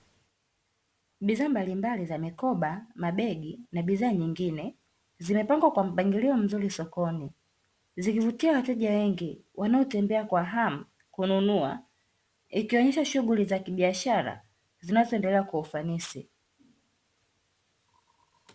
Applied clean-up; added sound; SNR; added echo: none; none; none; none.